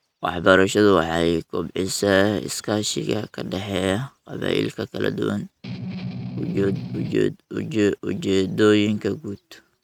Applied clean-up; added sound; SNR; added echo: neural mask model RNNoise.